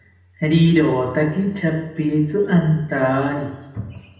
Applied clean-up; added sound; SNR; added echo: none; none; none; reverberation time 0.8 s.